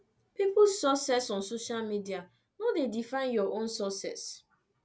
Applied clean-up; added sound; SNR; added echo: none; none; none; none.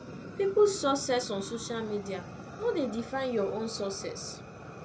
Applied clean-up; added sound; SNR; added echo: none; Fire; 12 dB; none.